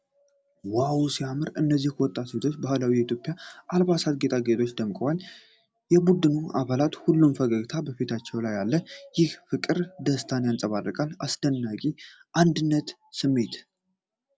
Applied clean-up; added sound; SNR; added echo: none; none; none; none.